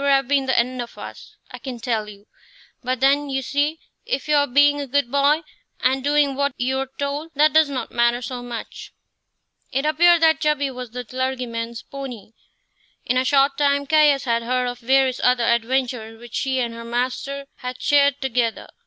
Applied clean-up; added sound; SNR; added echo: none; none; none; none.